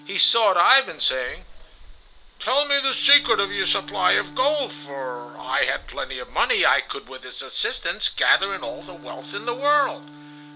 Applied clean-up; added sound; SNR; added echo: none; Bowed string instrument + Bus / Engine; 20 dB; none.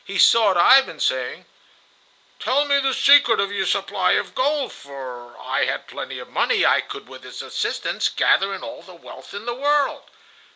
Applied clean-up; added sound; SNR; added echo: none; none; none; none.